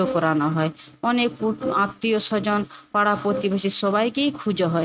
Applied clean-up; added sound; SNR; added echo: neural mask model RNNoise.